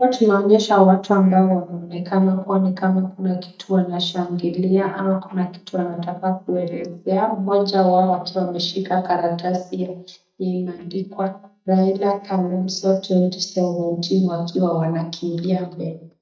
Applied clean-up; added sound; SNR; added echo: neural mask model DeepFilterNet 3.